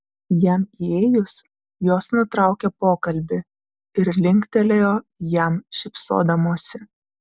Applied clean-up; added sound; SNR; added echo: none; none; none; none.